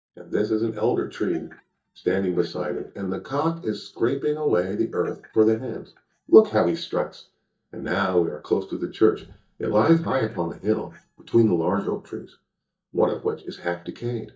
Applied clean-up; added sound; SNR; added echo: neural mask model DeepFilterNet 3.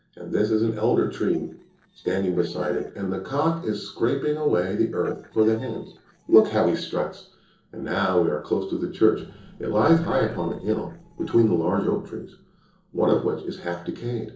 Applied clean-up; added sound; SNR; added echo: neural separator model SepFormer DNS4.